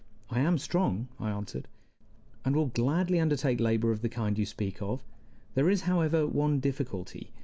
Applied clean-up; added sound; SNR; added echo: none; none; none; none.